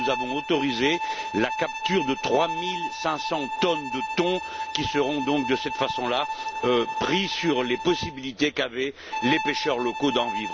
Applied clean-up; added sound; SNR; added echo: none; Bowed string instrument; 5 dB; none.